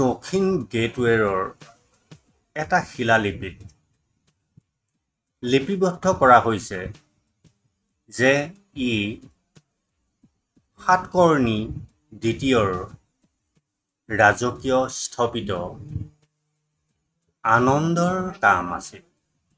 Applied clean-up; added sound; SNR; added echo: neural mask model RNNoise.